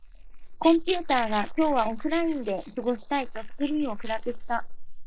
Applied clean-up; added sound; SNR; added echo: neural mask model Resemble Enhance denoiser.